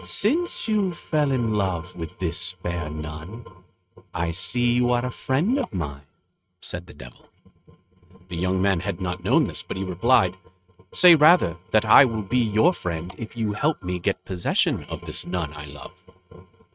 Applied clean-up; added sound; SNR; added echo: neural mask model RNNoise.